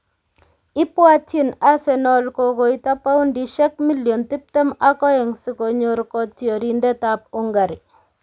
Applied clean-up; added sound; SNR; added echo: none; none; none; none.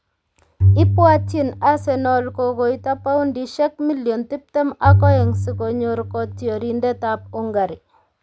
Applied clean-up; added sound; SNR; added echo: none; Bowed string instrument; 0 dB; none.